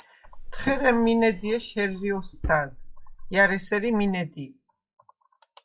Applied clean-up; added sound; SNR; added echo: classical method log-MMSE.